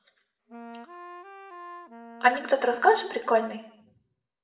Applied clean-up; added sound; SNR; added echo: none; Wind instrument, woodwind instrument; 16 dB; reverberation time 0.7 s.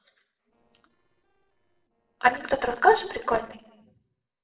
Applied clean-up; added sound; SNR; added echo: neural separator model SepFormer DNS4.